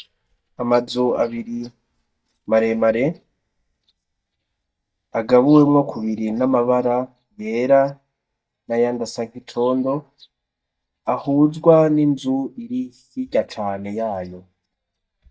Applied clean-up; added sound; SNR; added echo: neural mask model DeepFilterNet 3.